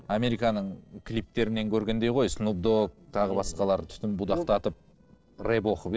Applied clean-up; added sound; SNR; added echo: neural separator model SepFormer DNS4.